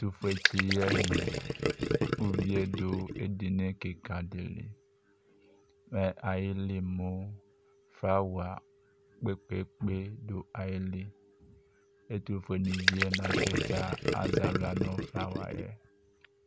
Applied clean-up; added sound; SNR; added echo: none; Gurgling; -3 dB; none.